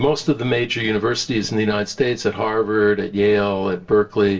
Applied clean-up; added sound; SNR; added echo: none; none; none; reverberation time 0.2 s.